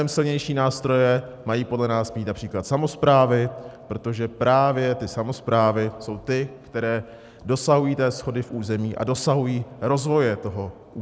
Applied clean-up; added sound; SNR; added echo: none; none; none; none.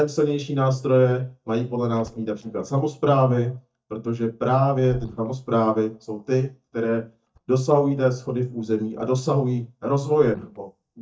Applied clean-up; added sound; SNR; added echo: neural mask model DeepFilterNet 3.